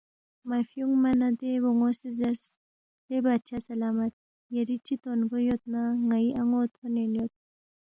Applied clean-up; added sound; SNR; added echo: none; none; none; none.